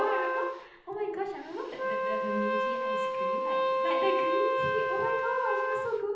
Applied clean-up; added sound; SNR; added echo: none; Wind instrument, woodwind instrument; -4 dB; reverberation time 0.9 s.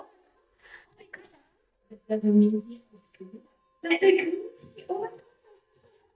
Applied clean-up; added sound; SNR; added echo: neural mask model DeepFilterNet 3.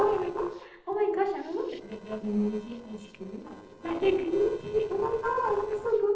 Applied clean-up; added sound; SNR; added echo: neural separator model SepFormer DNS4.